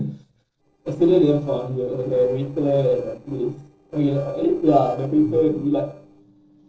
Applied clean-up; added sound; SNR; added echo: neural separator model SepFormer DNS4.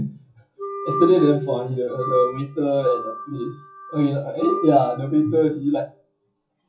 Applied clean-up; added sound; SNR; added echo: classical method WPE with log-MMSE.